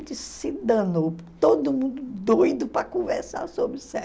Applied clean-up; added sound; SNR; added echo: none; none; none; none.